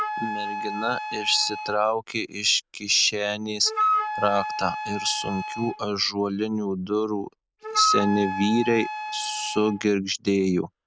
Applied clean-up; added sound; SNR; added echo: none; Wind instrument, woodwind instrument; 5 dB; none.